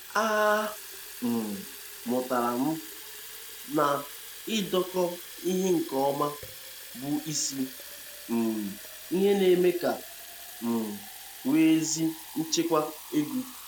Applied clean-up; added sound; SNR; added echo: none; Fill (with liquid) / Water tap, faucet; 14 dB; none.